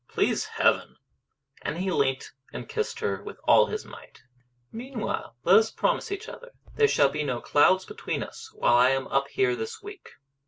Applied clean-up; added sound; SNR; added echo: none; none; none; none.